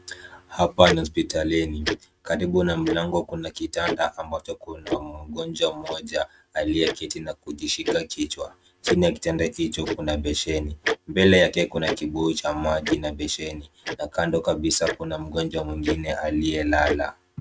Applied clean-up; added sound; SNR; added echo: neural mask model RNNoise.